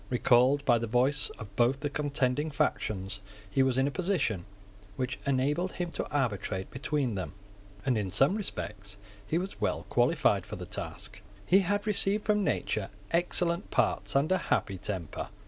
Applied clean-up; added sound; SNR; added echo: none; none; none; none.